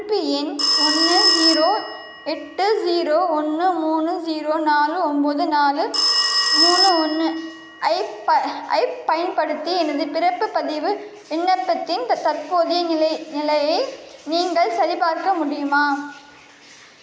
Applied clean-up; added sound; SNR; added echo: none; Telephone; 2 dB; none.